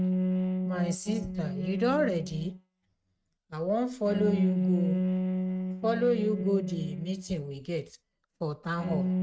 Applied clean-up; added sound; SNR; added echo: neural mask model RNNoise.